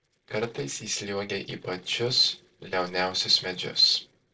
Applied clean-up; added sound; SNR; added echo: neural separator model SepFormer DNS4.